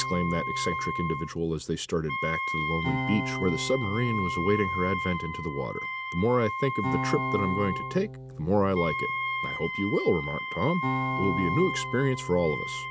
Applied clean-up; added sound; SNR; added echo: none; Wind instrument, woodwind instrument + Acoustic guitar; 3 dB; none.